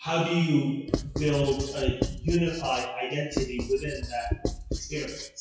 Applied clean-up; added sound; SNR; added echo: classical method WPE with log-MMSE.